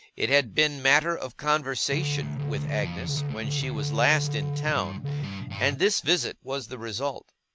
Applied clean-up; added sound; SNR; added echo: none; Guitar; 2 dB; none.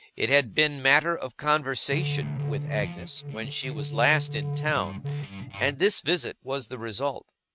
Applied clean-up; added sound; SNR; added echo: neural mask model RNNoise.